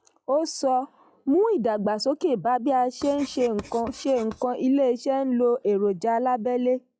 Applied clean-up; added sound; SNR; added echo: classical method log-MMSE.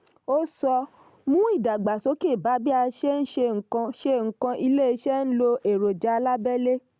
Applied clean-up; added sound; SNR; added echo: none; none; none; none.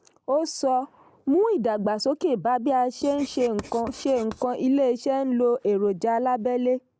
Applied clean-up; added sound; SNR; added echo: neural mask model Resemble Enhance denoiser.